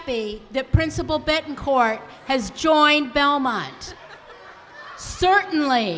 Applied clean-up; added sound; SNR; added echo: none; none; none; none.